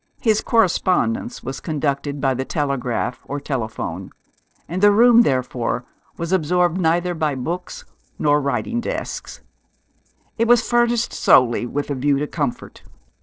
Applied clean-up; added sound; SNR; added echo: neural separator model SepFormer DNS4.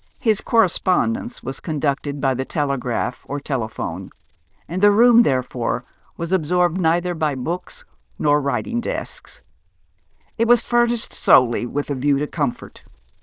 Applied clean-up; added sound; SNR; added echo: neural diffusion model UNIVERSE++.